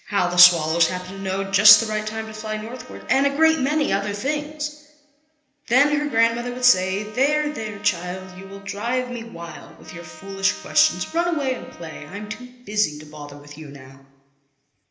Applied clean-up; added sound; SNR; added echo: none; Trumpet; 20 dB; reverberation time 0.8 s.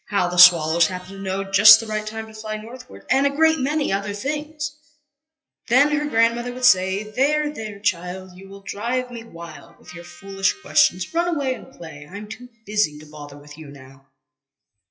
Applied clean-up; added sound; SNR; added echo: classical method WPE with log-MMSE.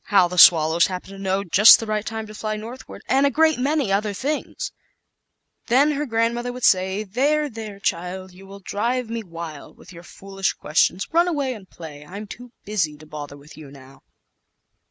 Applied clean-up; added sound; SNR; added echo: none; none; none; none.